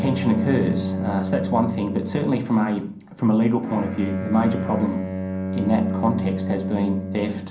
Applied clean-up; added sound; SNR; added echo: none; Bowed string instrument; 4 dB; reverberation time 0.6 s.